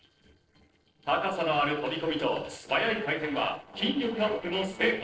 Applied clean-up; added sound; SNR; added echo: neural separator model SepFormer DNS4.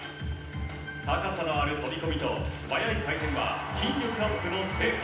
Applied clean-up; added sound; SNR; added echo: none; Bowed string instrument; 15 dB; reverberation time 0.9 s.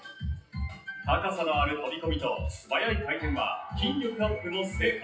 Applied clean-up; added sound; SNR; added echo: classical method WPE with log-MMSE.